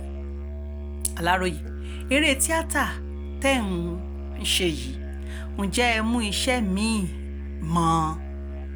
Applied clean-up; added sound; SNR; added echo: none; Musical instrument; 6 dB; none.